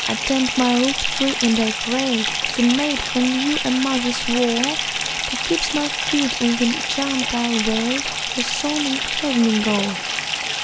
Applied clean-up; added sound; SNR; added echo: none; Fill (with liquid) / Bathtub (filling or washing); 2 dB; none.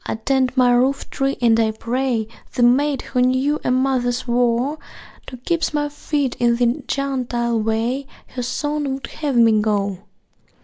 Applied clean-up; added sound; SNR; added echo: none; none; none; none.